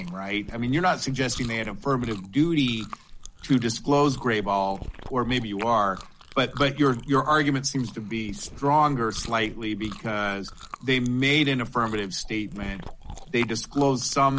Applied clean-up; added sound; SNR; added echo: none; Chewing, mastication; 15 dB; none.